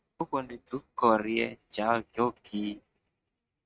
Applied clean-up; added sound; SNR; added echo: neural mask model RNNoise.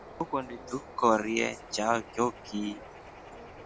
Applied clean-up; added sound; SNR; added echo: none; Bird; 16 dB; none.